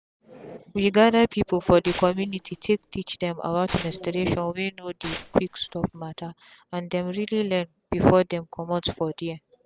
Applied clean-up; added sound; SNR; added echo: none; Tearing; 16 dB; none.